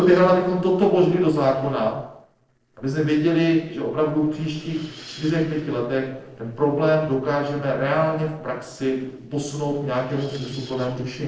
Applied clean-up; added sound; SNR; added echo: neural separator model SepFormer DNS4.